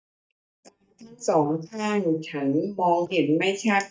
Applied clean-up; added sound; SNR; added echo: neural mask model DeepFilterNet 3.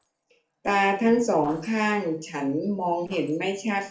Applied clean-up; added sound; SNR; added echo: neural separator model SepFormer DNS4.